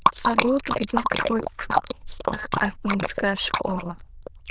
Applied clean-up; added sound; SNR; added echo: neural diffusion model UNIVERSE++.